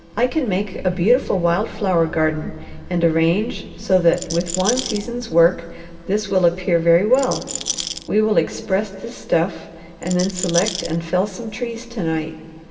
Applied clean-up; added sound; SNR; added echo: none; Rattle; 8 dB; reverberation time 1.7 s.